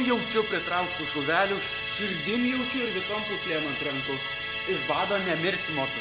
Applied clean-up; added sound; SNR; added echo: none; Musical instrument; 3 dB; none.